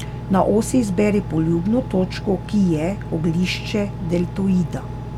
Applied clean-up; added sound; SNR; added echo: none; Engine; 9 dB; none.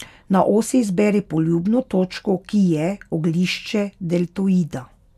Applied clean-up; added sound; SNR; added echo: none; none; none; none.